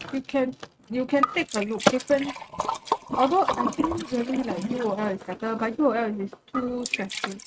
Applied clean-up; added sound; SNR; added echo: neural mask model RNNoise.